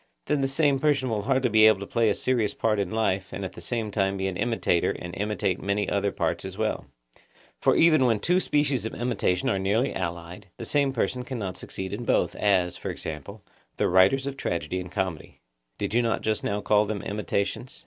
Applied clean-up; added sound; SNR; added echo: none; none; none; none.